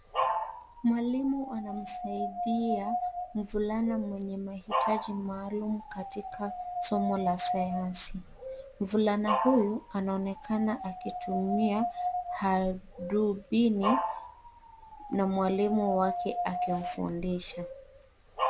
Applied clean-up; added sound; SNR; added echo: none; Dog; 4 dB; none.